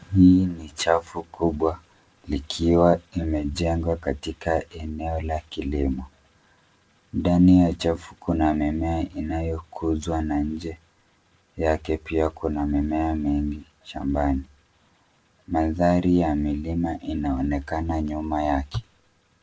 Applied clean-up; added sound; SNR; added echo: none; none; none; none.